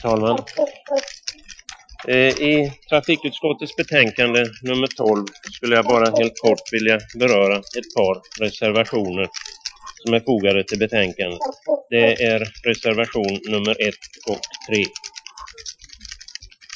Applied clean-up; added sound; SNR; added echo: classical method Wiener filter.